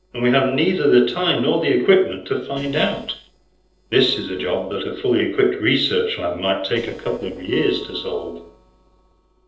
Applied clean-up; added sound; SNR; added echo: neural separator model SepFormer DNS4.